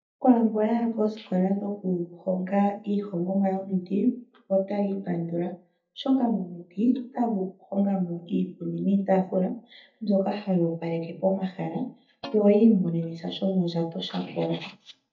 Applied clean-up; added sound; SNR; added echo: neural mask model DeepFilterNet 3.